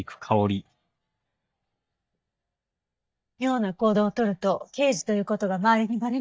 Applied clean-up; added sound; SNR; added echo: neural mask model DeepFilterNet 3.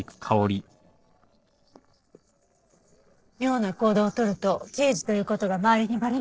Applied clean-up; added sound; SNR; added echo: neural separator model SepFormer DNS4.